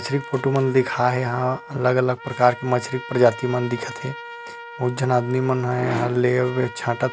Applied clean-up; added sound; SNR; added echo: none; Trumpet; 15 dB; none.